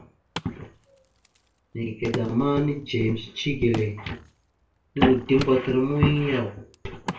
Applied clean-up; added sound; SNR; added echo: none; Wood; 16 dB; reverberation time 0.3 s.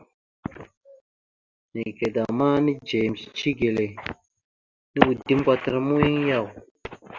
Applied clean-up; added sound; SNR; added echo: none; none; none; none.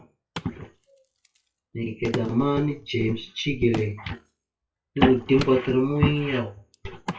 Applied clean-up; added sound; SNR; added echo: classical method WPE with log-MMSE.